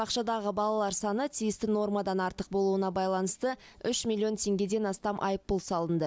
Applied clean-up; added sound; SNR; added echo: none; none; none; none.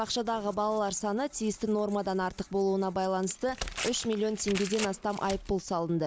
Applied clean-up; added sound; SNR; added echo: none; Tearing; 14 dB; none.